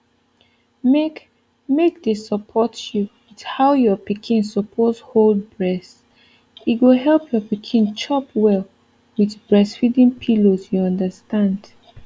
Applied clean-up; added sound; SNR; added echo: none; none; none; none.